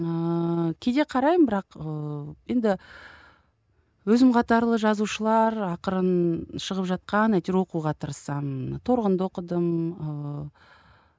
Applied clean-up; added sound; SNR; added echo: none; none; none; none.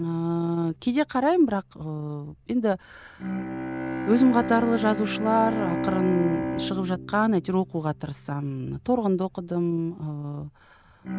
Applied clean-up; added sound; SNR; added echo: none; Bowed string instrument; 8 dB; none.